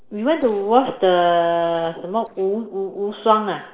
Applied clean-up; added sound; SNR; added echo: neural separator model SepFormer DNS4.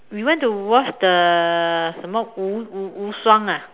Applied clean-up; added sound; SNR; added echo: none; none; none; none.